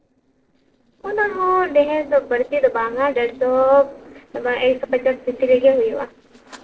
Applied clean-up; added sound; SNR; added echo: neural separator model SepFormer DNS4.